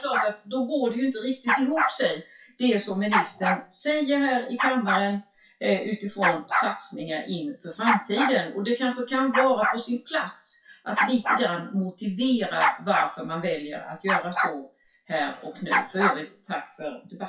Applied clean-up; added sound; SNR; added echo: classical method WPE with log-MMSE.